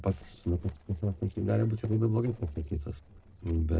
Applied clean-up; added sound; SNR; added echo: neural separator model SepFormer DNS4.